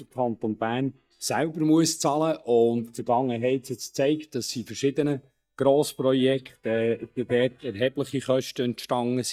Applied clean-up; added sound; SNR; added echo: neural mask model DeepFilterNet 3.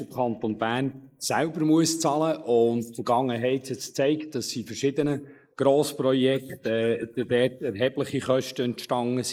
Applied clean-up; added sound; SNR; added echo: neural mask model Resemble Enhance denoiser.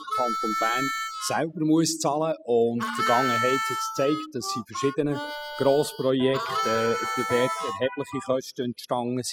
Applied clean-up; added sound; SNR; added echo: classical method spectral subtraction.